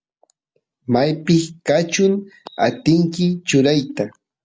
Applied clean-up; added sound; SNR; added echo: none; none; none; none.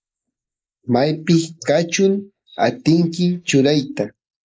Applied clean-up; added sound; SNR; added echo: neural mask model Resemble Enhance denoiser.